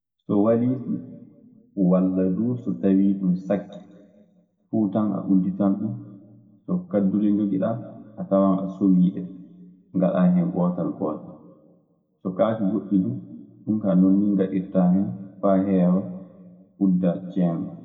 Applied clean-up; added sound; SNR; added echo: none; none; none; reverberation time 1.3 s.